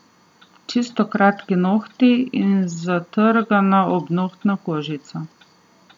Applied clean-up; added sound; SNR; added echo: none; none; none; none.